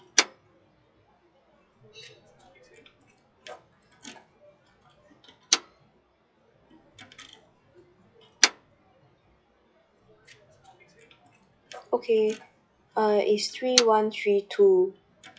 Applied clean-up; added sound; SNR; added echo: classical method log-MMSE.